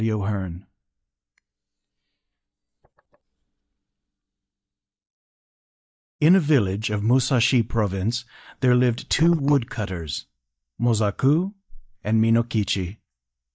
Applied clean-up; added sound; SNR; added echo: neural mask model DeepFilterNet 3.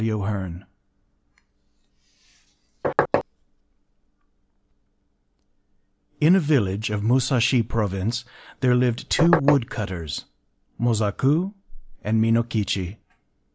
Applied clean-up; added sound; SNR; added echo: none; Knock; -3 dB; none.